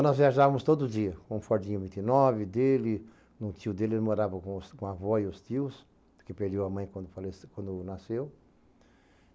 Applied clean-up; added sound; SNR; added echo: none; none; none; none.